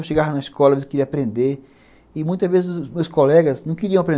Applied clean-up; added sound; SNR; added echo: none; none; none; none.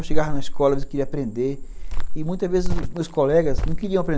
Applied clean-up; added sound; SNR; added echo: none; Cricket; -3 dB; none.